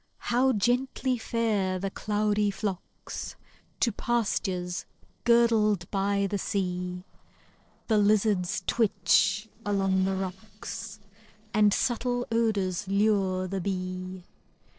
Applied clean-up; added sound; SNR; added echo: neural separator model SepFormer DNS4.